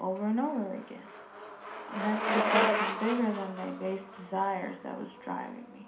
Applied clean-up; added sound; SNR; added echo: none; Bicycle; 1 dB; reverberation time 0.5 s.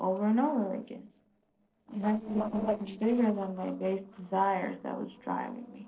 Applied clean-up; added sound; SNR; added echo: neural separator model SepFormer DNS4.